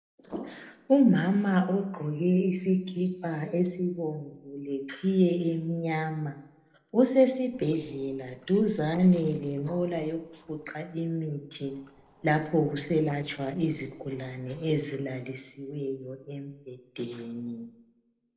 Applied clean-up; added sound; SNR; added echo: neural separator model SepFormer DNS4.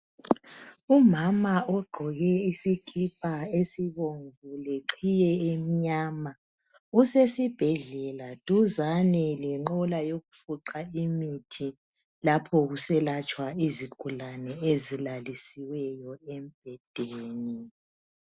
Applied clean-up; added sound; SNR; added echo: none; none; none; none.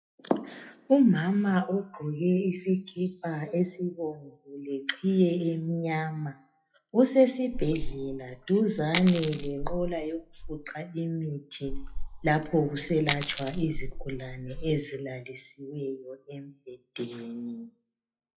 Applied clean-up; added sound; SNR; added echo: classical method WPE with log-MMSE.